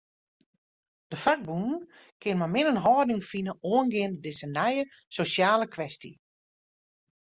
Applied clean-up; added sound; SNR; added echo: none; none; none; none.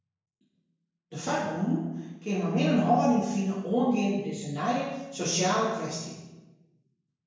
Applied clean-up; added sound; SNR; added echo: none; none; none; reverberation time 1.0 s.